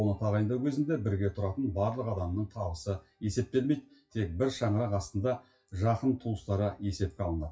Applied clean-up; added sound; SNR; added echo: classical method WPE with log-MMSE.